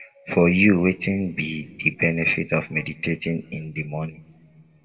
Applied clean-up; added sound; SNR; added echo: none; none; none; reverberation time 1.1 s.